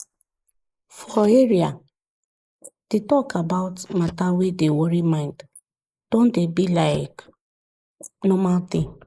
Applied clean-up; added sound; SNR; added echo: neural mask model Resemble Enhance denoiser.